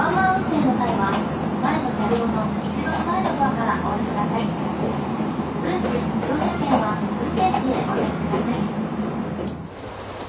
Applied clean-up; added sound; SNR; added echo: none; none; none; none.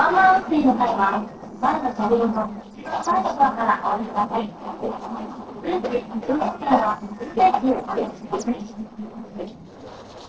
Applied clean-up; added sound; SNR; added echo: neural separator model SepFormer DNS4.